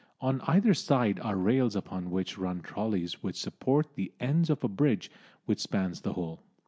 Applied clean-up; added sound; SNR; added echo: none; none; none; none.